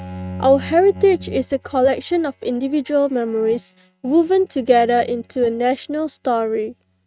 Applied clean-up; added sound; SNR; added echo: neural mask model RNNoise.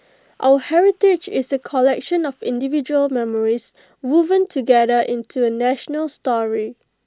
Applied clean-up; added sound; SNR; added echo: none; none; none; none.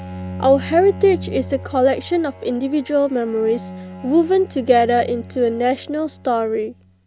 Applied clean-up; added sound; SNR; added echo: none; Bowed string instrument; 15 dB; none.